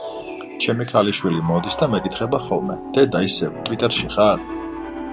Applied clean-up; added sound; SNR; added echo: none; Piano; 10 dB; none.